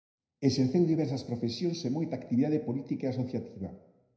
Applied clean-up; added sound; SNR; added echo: none; none; none; reverberation time 0.8 s.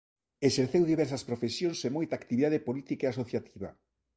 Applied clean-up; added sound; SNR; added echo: none; none; none; none.